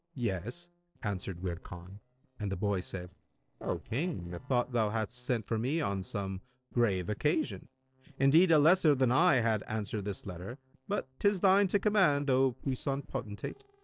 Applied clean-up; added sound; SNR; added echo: neural separator model SepFormer DNS4.